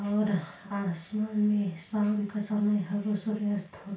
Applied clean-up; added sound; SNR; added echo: none; none; none; reverberation time 0.2 s.